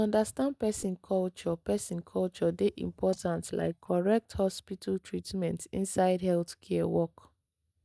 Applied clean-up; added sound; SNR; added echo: neural mask model DeepFilterNet 3.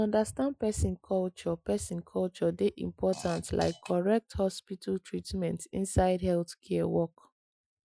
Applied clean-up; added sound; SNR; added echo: classical method Wiener filter.